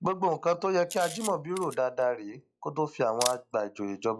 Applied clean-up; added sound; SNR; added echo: classical method log-MMSE.